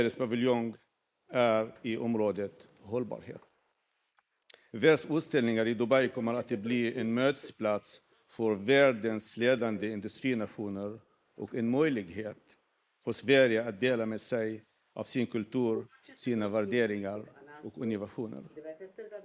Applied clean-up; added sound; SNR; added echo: neural mask model Resemble Enhance denoiser.